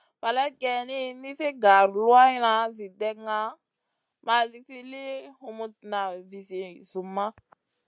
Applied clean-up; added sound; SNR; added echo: none; none; none; none.